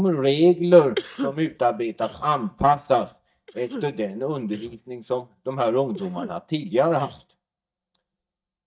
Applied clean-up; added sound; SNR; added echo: neural mask model DeepFilterNet 3.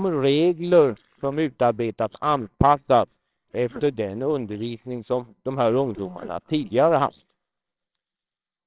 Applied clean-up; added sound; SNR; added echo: neural separator model SepFormer WHAMR!.